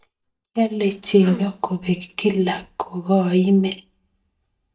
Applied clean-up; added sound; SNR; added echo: neural mask model DeepFilterNet 3.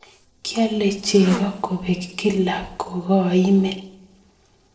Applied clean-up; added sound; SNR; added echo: neural separator model SepFormer DNS4.